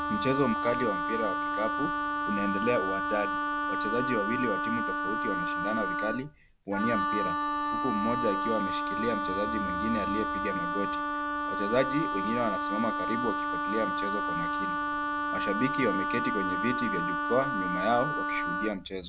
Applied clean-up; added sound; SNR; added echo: none; Wind instrument, woodwind instrument; -2 dB; none.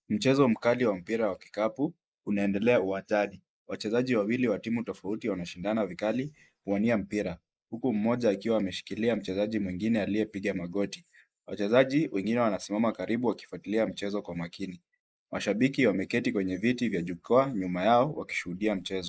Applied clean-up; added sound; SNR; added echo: neural mask model Resemble Enhance denoiser.